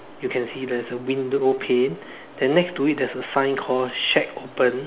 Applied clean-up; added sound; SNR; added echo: none; none; none; none.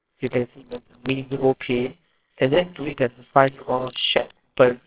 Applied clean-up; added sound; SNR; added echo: neural separator model SepFormer WHAMR!.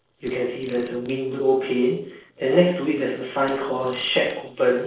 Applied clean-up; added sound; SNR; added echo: neural separator model SepFormer DNS4.